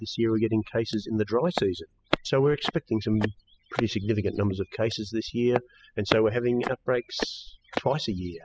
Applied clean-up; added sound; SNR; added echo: classical method spectral subtraction.